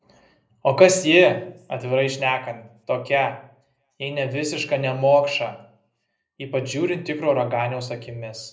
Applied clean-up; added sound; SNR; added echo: none; none; none; reverberation time 0.5 s.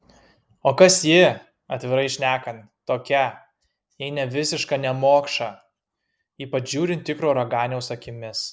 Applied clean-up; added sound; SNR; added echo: none; none; none; none.